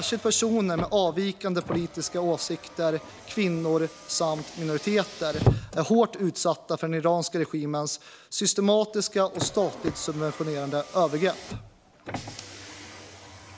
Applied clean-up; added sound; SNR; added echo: none; Car; 10 dB; none.